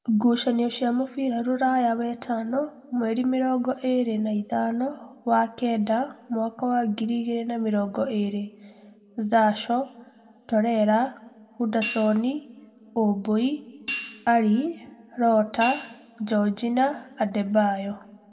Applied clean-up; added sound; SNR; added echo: none; Hi-hat; 14 dB; reverberation time 1.2 s.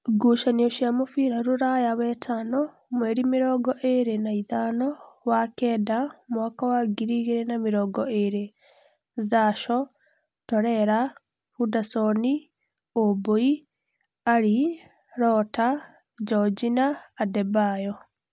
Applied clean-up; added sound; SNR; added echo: none; none; none; none.